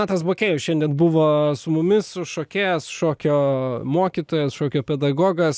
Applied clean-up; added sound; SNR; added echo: none; none; none; none.